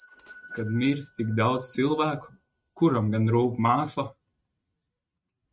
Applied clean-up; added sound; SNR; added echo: neural mask model RNNoise.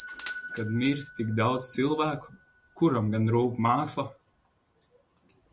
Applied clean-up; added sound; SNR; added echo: none; Bell / Doorbell; 2 dB; none.